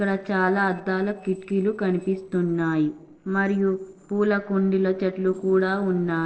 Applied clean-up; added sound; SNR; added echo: neural separator model SepFormer DNS4.